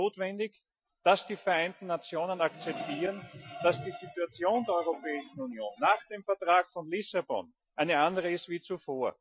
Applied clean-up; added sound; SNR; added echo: classical method Wiener filter.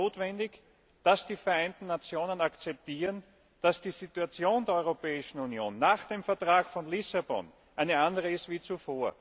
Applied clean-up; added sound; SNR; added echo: none; none; none; none.